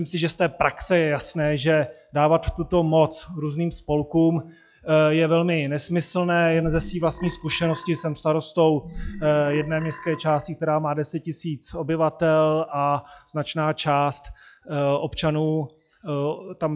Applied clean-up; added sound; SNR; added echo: classical method log-MMSE.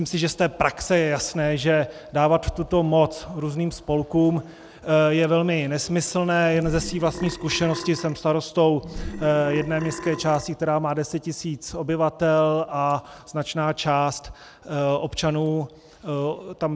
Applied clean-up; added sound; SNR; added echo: none; Burping, eructation; 11 dB; none.